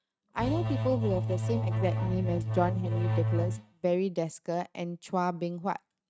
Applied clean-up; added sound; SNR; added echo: neural mask model RNNoise.